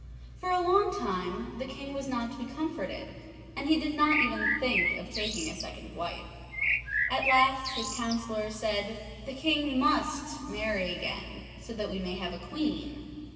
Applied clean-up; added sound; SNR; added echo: none; Bird; 0 dB; reverberation time 2.6 s.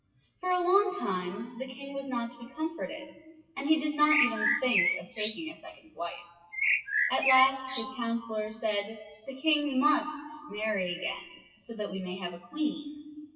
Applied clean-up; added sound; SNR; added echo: classical method WPE with log-MMSE.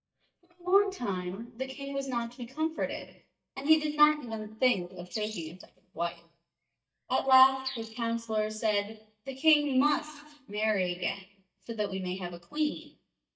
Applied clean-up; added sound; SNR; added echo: neural mask model DeepFilterNet 3.